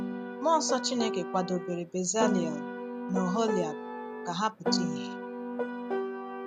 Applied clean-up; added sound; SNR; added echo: none; Piano; 2 dB; none.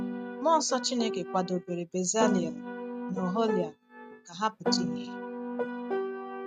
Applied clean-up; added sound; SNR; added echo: neural mask model RNNoise.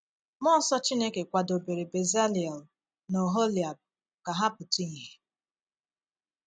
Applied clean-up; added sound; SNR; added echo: none; none; none; none.